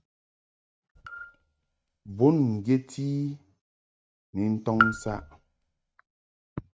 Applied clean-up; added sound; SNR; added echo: neural mask model RNNoise.